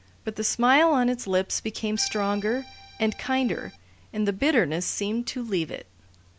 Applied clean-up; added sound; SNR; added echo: none; Accordion; 18 dB; none.